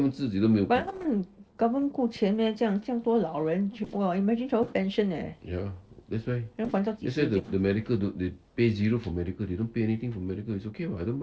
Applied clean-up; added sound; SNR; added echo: neural separator model SepFormer DNS4.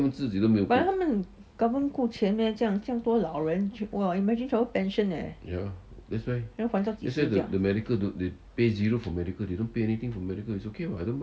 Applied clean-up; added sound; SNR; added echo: none; none; none; none.